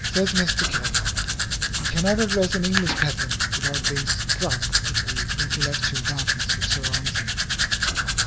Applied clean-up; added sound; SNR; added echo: none; Domestic sounds, home sounds; -5 dB; none.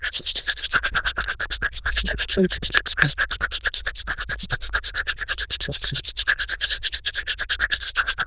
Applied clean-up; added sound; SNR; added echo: neural diffusion model UNIVERSE++.